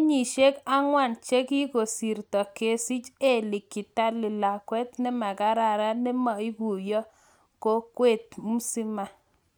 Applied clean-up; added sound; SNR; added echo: none; none; none; none.